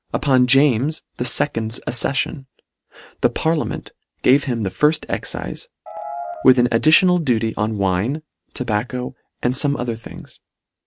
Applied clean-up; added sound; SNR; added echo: neural mask model RNNoise.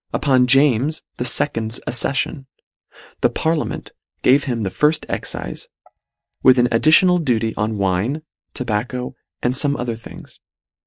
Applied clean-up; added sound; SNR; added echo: neural mask model DeepFilterNet 3.